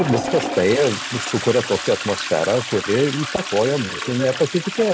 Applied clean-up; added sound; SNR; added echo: none; Toilet flush; 8 dB; none.